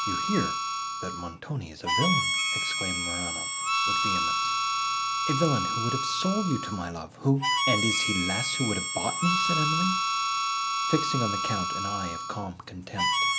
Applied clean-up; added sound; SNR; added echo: none; Harmonica; -3 dB; none.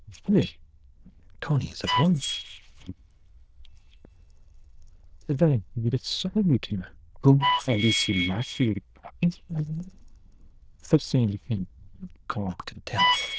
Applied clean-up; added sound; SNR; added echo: neural diffusion model UNIVERSE++.